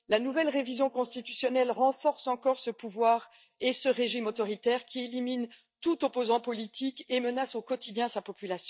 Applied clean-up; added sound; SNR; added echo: neural mask model DeepFilterNet 3.